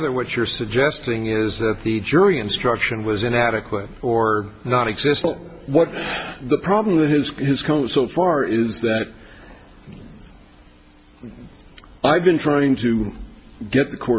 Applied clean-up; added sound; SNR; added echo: none; none; none; none.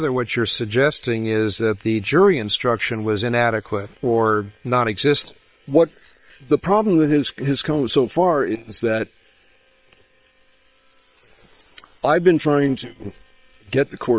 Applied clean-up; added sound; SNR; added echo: neural separator model SepFormer WHAM!.